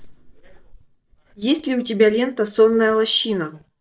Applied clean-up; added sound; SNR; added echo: neural mask model DeepFilterNet 3.